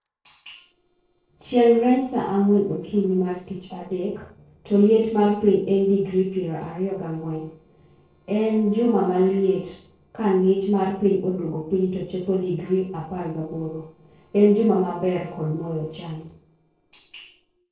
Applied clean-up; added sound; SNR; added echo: neural separator model SepFormer DNS4.